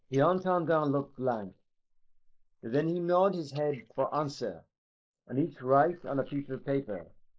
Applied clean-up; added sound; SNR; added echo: neural mask model Resemble Enhance denoiser.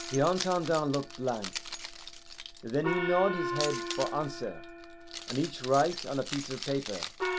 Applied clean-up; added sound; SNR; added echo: none; Keys jangling + Gong; 6 dB; none.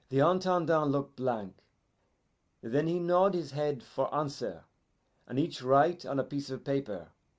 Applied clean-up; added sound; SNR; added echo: none; none; none; none.